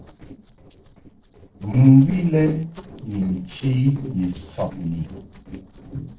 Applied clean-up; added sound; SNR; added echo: neural separator model SepFormer DNS4.